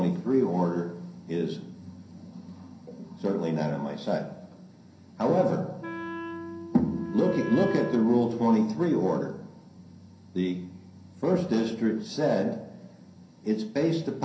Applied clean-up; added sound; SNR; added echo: none; Wind instrument, woodwind instrument; 10 dB; reverberation time 0.6 s.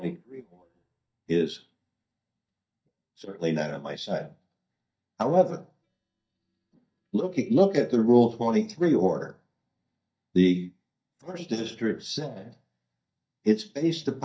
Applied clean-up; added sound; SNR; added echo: neural mask model DeepFilterNet 3.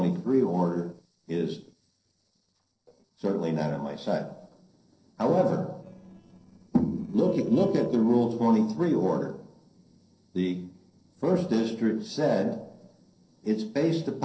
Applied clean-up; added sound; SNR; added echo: neural separator model SepFormer DNS4.